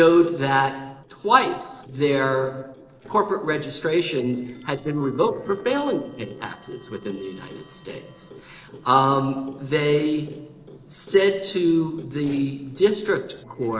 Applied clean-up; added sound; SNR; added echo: neural separator model SepFormer DNS4.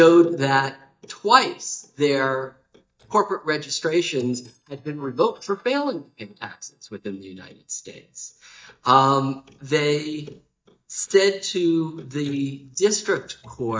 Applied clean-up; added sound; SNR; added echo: neural mask model DeepFilterNet 3.